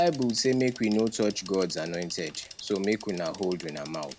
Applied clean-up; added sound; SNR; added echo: none; Bicycle; 5 dB; none.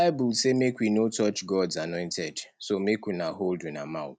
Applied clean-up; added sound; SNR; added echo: none; none; none; none.